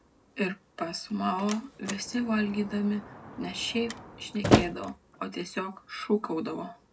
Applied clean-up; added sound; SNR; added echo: none; Slam; 2 dB; reverberation time 0.2 s.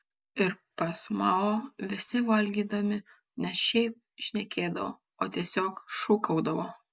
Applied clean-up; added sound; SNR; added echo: none; none; none; none.